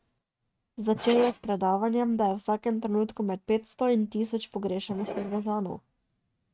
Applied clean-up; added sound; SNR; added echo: neural mask model RNNoise.